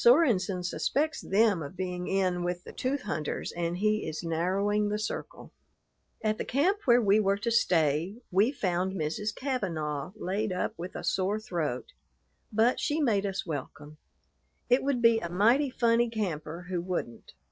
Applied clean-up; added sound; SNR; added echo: neural separator model SepFormer DNS4.